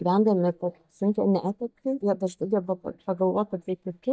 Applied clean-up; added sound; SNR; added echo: neural mask model DeepFilterNet 3.